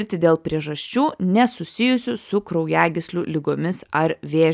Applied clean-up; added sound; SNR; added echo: none; none; none; none.